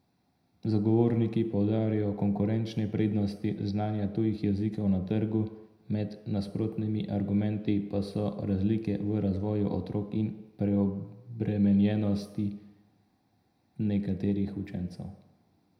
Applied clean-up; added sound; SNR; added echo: none; none; none; reverberation time 0.8 s.